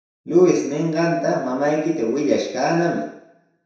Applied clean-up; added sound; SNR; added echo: none; none; none; reverberation time 0.7 s.